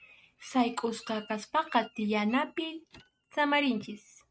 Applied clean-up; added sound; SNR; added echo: neural mask model RNNoise.